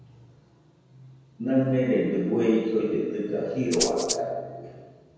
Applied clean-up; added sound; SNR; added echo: none; Rattle (instrument); 4 dB; reverberation time 1.2 s.